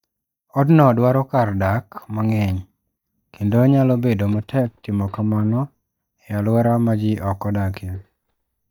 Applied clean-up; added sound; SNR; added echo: neural mask model DeepFilterNet 3.